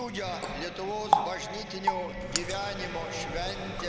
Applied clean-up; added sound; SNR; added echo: none; Water tap, faucet; -1 dB; none.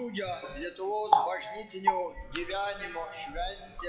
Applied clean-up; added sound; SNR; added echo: classical method log-MMSE.